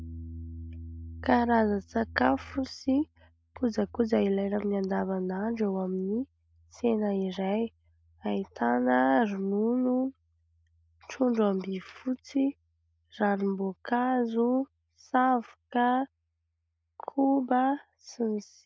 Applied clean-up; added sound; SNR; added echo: neural mask model RNNoise.